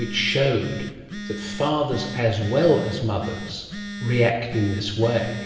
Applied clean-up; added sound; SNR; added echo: none; Telephone; 11 dB; reverberation time 1.1 s.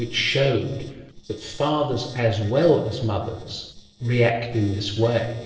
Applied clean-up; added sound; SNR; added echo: neural separator model SepFormer DNS4.